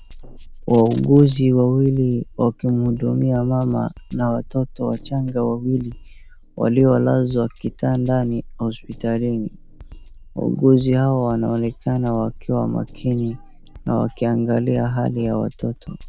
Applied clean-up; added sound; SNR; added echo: none; Drum kit; 19 dB; none.